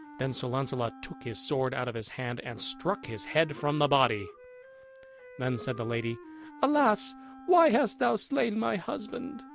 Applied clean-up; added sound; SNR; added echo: none; Wind instrument, woodwind instrument; 19 dB; none.